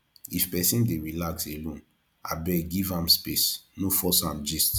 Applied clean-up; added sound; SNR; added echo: none; none; none; none.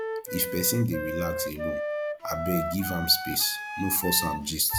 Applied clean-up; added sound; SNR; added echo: none; Wind instrument, woodwind instrument; 4 dB; none.